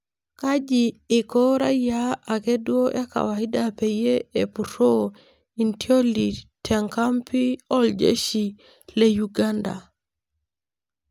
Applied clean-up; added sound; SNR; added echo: none; none; none; none.